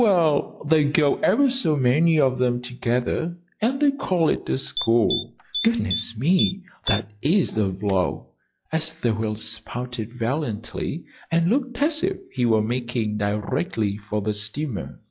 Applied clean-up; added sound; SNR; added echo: classical method log-MMSE.